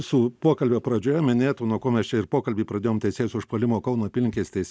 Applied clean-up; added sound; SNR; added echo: none; none; none; none.